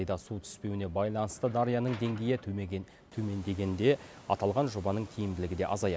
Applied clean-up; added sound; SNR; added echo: none; none; none; none.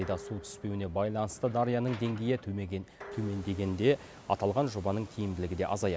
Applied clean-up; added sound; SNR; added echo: none; Dishes, pots, and pans; 20 dB; none.